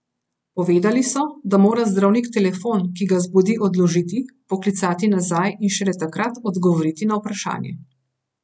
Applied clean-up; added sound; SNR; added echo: none; none; none; none.